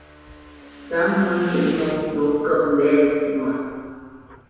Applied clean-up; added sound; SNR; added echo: none; Motorcycle / Engine; 18 dB; reverberation time 1.9 s.